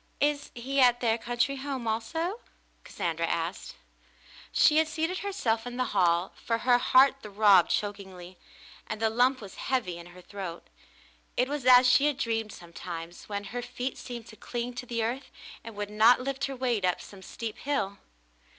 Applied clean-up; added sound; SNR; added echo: none; none; none; none.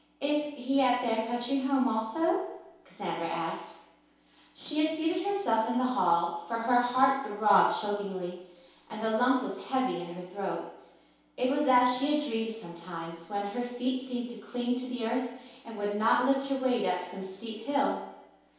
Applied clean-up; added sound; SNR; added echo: none; none; none; reverberation time 0.8 s.